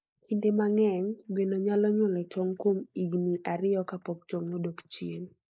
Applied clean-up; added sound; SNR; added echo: neural mask model Resemble Enhance denoiser.